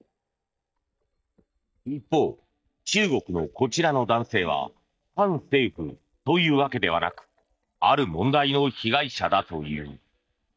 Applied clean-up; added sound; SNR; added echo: neural mask model DeepFilterNet 3.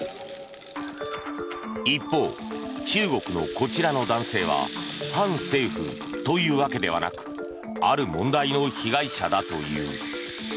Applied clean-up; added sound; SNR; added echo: none; Rattle (instrument); 13 dB; none.